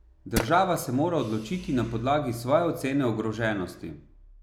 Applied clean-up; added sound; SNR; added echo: none; Tools; 11 dB; none.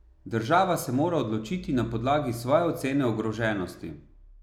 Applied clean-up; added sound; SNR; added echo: none; none; none; none.